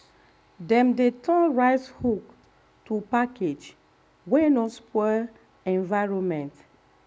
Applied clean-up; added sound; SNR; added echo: none; none; none; none.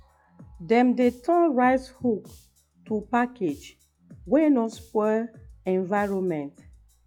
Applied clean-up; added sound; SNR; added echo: classical method log-MMSE.